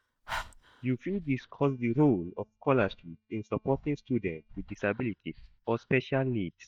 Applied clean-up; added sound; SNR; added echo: neural mask model DeepFilterNet 3.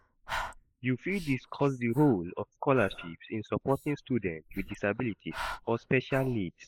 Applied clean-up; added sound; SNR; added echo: neural mask model Resemble Enhance denoiser.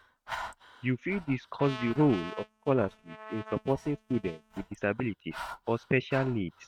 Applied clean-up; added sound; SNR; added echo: neural mask model RNNoise.